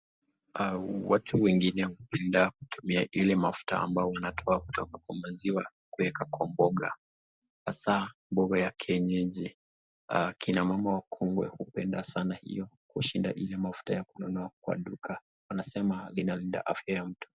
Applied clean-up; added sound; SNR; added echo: none; none; none; none.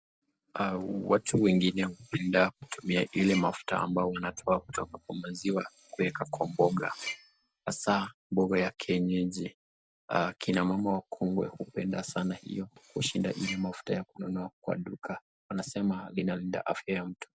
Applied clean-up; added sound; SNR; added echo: neural separator model SepFormer DNS4.